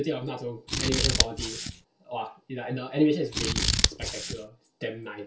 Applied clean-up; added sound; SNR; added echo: none; Scissors; -4 dB; reverberation time 0.2 s.